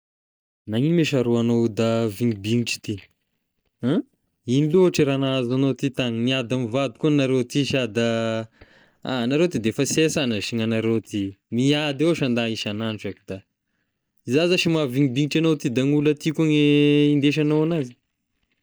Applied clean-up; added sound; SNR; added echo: neural mask model DeepFilterNet 3.